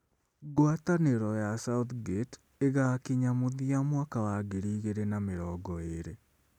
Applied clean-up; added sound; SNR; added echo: none; none; none; none.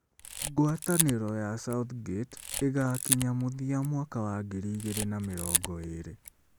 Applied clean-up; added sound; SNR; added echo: none; Camera; 5 dB; none.